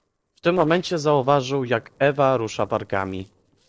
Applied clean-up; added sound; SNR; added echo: neural separator model SepFormer DNS4.